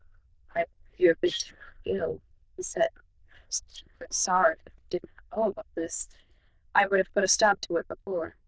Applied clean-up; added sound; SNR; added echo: neural diffusion model UNIVERSE++.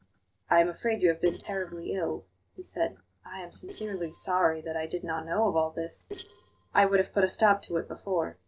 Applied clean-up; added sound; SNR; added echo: neural separator model SepFormer DNS4.